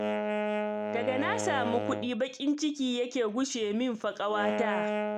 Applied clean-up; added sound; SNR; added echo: none; Wind instrument, woodwind instrument; 2 dB; none.